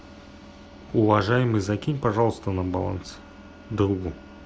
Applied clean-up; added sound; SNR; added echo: none; none; none; none.